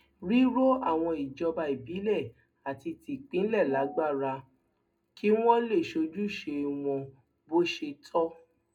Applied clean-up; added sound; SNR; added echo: none; none; none; reverberation time 0.2 s.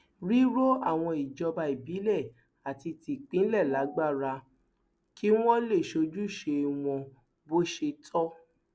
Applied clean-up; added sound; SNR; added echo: none; none; none; none.